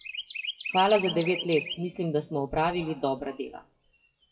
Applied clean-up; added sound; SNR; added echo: classical method WPE with log-MMSE.